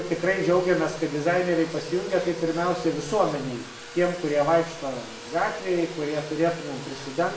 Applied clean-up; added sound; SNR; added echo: none; Domestic sounds, home sounds; 13 dB; reverberation time 0.7 s.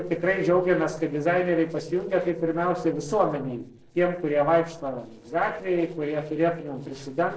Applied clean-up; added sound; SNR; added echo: neural separator model SepFormer DNS4.